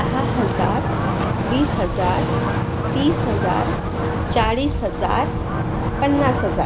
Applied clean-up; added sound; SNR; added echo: none; Wind; -2 dB; none.